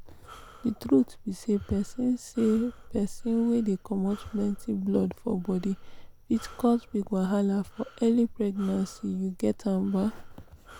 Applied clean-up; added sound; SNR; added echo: none; Breathing; 17 dB; none.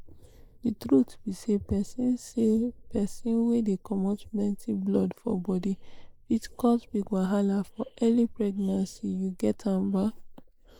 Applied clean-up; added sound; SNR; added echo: neural mask model Resemble Enhance denoiser.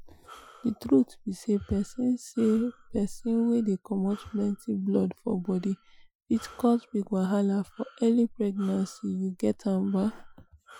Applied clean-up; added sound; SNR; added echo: classical method Wiener filter.